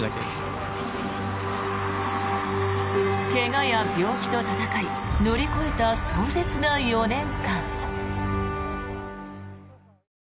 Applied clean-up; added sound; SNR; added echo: none; none; none; none.